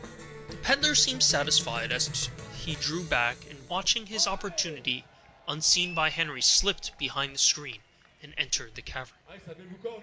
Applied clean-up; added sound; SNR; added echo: none; Cheering; 14 dB; none.